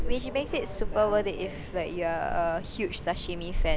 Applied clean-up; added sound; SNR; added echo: none; Subway, metro, underground; 2 dB; none.